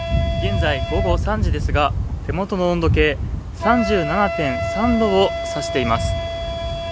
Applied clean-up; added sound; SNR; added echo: none; Wind instrument, woodwind instrument; 8 dB; none.